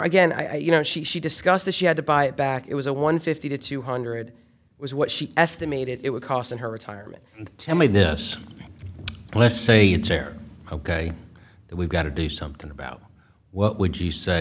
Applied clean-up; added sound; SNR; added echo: none; none; none; none.